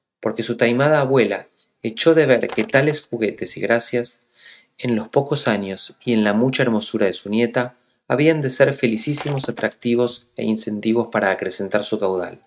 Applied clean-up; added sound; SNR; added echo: neural mask model RNNoise.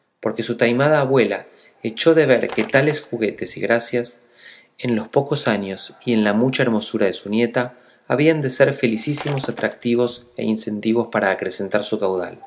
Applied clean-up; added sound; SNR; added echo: none; Shatter; 16 dB; none.